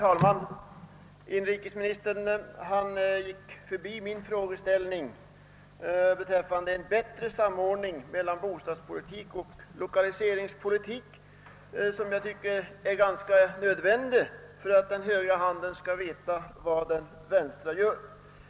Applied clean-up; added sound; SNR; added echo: none; none; none; none.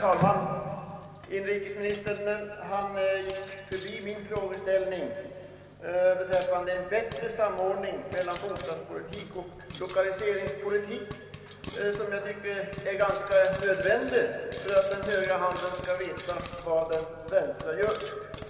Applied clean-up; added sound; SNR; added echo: none; Frying (food); 16 dB; reverberation time 2.5 s.